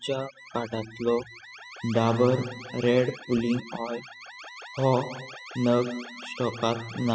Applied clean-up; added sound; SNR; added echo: classical method spectral subtraction.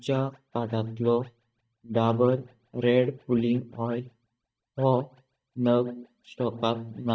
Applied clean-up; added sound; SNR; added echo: neural mask model DeepFilterNet 3.